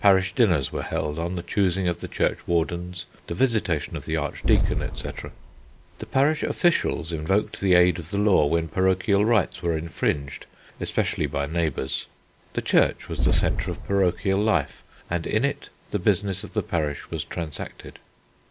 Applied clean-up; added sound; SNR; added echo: none; Boom; 2 dB; none.